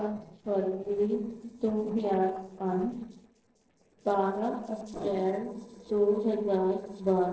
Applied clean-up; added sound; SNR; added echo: neural separator model SepFormer DNS4.